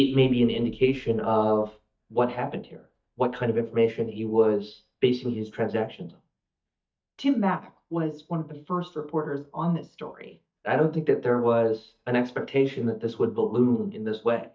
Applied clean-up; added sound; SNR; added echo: neural mask model DeepFilterNet 3.